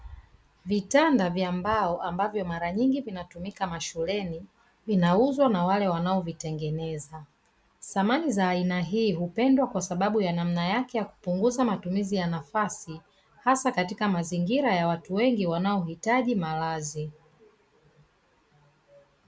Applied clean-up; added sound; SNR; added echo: none; none; none; none.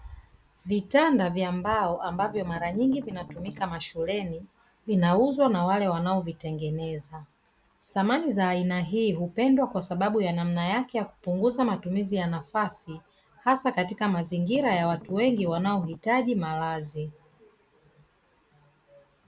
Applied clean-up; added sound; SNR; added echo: none; Strum; 16 dB; none.